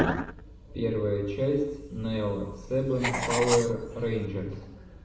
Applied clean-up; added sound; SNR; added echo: none; Writing; 8 dB; reverberation time 0.8 s.